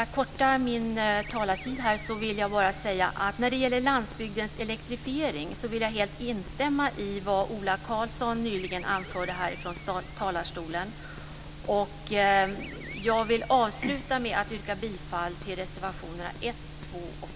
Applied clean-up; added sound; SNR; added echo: none; Animal; 18 dB; none.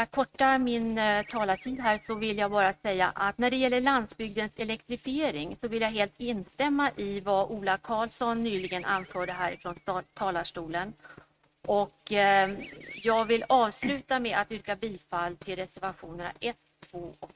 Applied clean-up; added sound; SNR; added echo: neural mask model RNNoise.